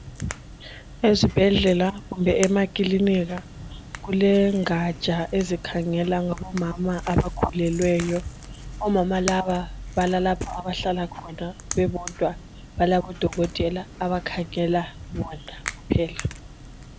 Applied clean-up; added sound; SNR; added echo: none; Crack / Crackle; 14 dB; none.